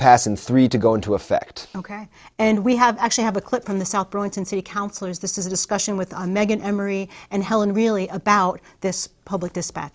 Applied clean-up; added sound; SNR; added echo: none; none; none; none.